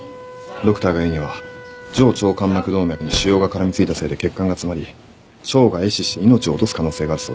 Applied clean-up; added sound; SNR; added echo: none; Wind instrument, woodwind instrument; 20 dB; none.